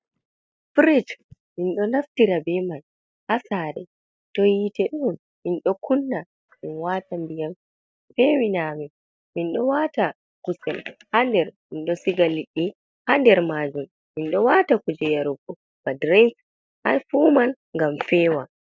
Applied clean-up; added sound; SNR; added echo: neural mask model DeepFilterNet 3.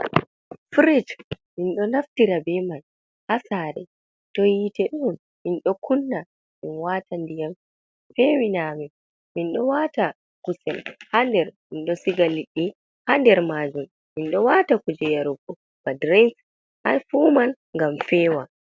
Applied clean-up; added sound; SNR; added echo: none; none; none; none.